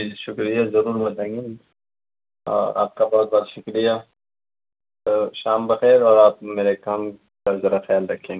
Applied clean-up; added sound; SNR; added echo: none; none; none; none.